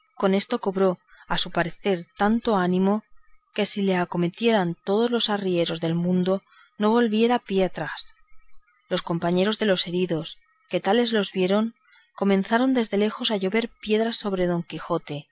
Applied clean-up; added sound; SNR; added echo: none; none; none; none.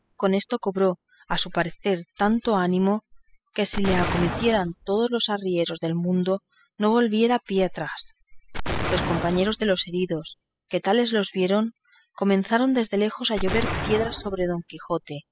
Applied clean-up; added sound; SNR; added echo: classical method spectral subtraction.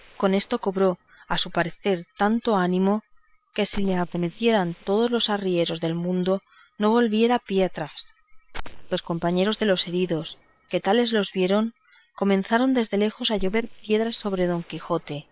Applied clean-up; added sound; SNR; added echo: neural separator model SepFormer WHAM!.